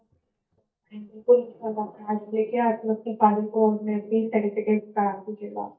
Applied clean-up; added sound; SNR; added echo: neural mask model DeepFilterNet 3.